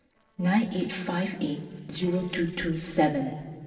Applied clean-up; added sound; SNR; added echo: neural separator model SepFormer DNS4.